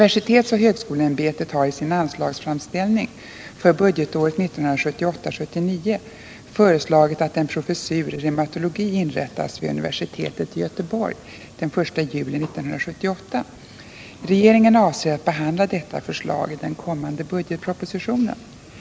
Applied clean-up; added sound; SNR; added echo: none; none; none; none.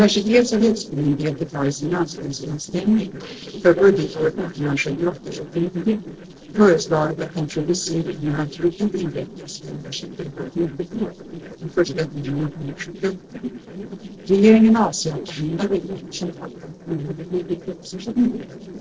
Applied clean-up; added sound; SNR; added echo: neural separator model SepFormer DNS4.